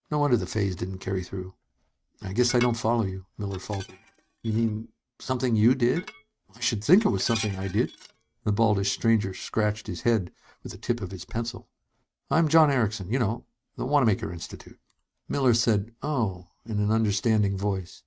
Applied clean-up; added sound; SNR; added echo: neural mask model RNNoise.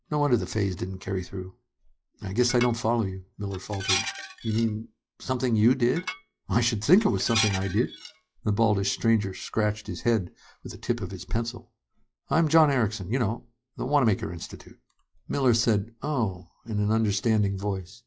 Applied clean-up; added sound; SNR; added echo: classical method log-MMSE.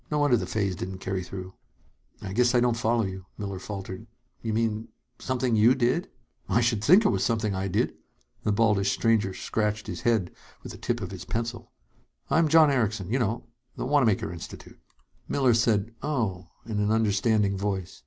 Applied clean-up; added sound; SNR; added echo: none; none; none; none.